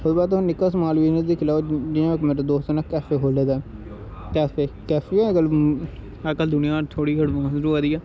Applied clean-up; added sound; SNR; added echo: none; none; none; none.